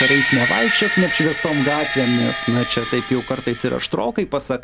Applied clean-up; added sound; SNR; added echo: none; Screech; 2 dB; none.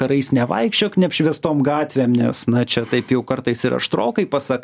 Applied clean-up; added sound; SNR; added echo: none; none; none; none.